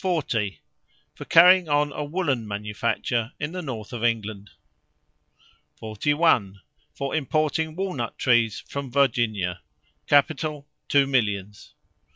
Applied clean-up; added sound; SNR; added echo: none; none; none; none.